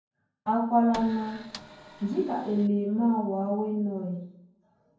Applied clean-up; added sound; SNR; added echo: none; Printer; 16 dB; reverberation time 0.9 s.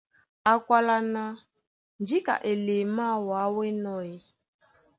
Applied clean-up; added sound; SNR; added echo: none; none; none; none.